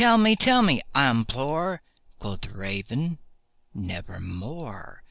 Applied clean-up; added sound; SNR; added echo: none; none; none; none.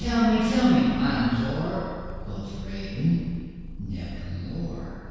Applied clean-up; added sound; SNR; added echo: none; Purr; 12 dB; reverberation time 2.0 s.